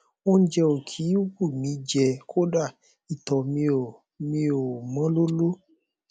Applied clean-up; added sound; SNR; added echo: none; none; none; none.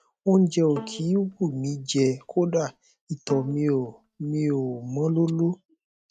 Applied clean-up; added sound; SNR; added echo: neural mask model RNNoise.